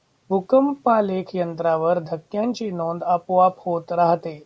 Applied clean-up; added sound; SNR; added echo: none; none; none; none.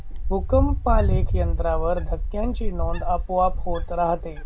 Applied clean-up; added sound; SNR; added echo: none; Wind; -3 dB; none.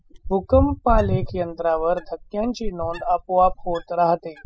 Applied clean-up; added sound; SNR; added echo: classical method spectral subtraction.